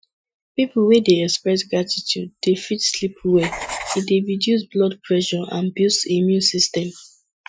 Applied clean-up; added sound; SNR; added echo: classical method Wiener filter.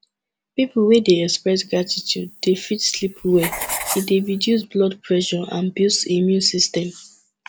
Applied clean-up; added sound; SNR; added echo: none; Writing; 12 dB; none.